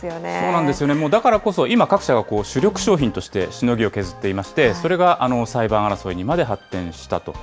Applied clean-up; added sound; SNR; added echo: none; none; none; none.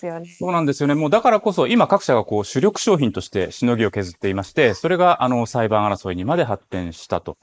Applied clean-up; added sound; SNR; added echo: neural mask model Resemble Enhance denoiser.